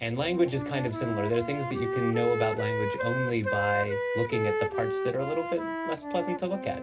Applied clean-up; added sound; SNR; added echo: none; Wind instrument, woodwind instrument; 2 dB; reverberation time 0.4 s.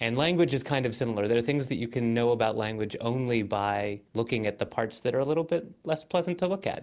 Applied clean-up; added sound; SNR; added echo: none; none; none; none.